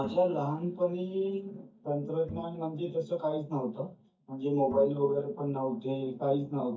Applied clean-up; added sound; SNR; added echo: neural mask model DeepFilterNet 3.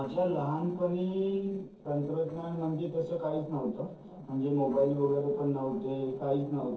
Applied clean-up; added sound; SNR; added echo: neural separator model SepFormer DNS4.